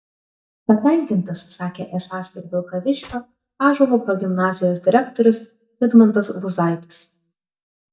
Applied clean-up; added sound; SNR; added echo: neural mask model DeepFilterNet 3.